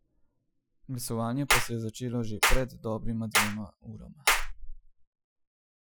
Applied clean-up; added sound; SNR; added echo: classical method Wiener filter.